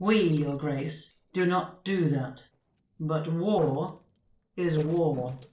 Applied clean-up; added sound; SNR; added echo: neural separator model SepFormer DNS4.